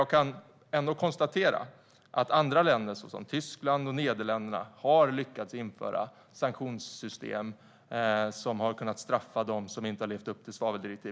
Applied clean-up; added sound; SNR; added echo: none; none; none; none.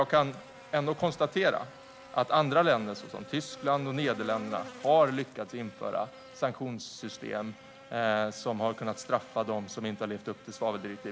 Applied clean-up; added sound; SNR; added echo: none; Buzz; 18 dB; none.